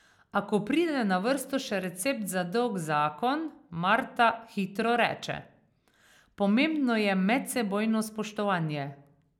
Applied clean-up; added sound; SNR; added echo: none; none; none; none.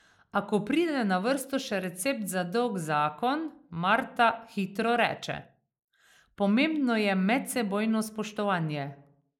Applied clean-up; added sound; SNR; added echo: neural mask model Resemble Enhance denoiser.